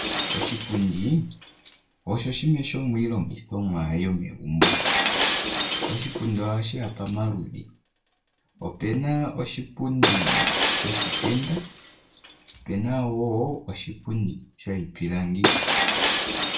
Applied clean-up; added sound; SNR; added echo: none; Shatter; -3 dB; reverberation time 0.3 s.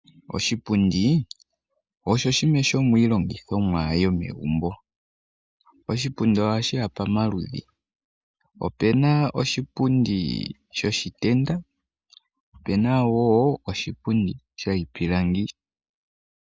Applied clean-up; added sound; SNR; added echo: none; none; none; none.